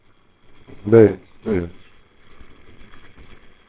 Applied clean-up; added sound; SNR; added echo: neural separator model SepFormer WHAMR!.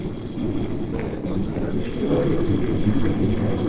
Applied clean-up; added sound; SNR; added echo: neural separator model SepFormer DNS4.